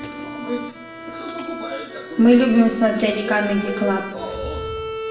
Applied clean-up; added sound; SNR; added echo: none; Bowed string instrument; 11 dB; reverberation time 1.0 s.